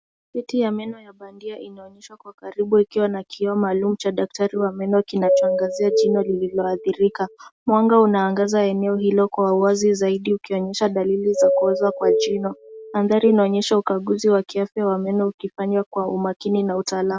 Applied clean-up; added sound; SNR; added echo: none; Doorbell; 2 dB; none.